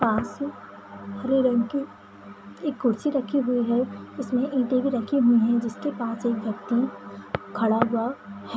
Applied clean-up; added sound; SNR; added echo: none; none; none; none.